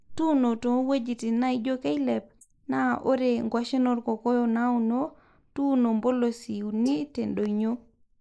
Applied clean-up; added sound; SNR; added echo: neural mask model Resemble Enhance denoiser.